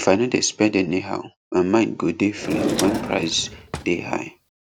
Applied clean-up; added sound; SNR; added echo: none; Drawer open or close; 6 dB; none.